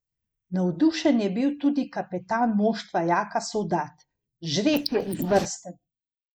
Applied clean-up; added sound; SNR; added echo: neural mask model Resemble Enhance denoiser.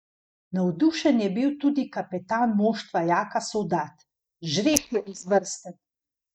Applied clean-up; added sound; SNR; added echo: neural mask model DeepFilterNet 3.